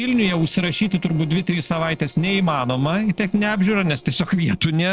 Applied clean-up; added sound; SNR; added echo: neural separator model SepFormer DNS4.